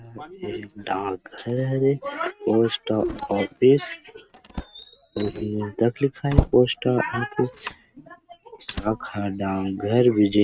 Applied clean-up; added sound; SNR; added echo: neural mask model RNNoise.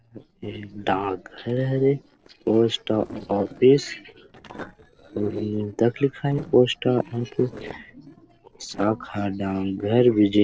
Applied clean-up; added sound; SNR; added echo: neural separator model SepFormer DNS4.